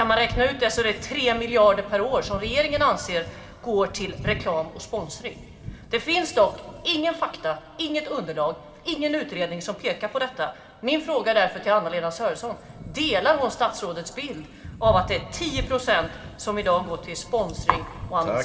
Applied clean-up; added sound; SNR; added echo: none; Thunder; 14 dB; reverberation time 1.8 s.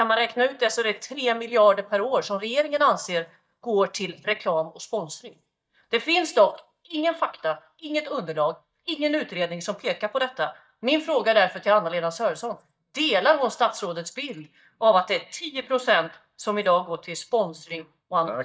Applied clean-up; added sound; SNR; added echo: neural mask model DeepFilterNet 3.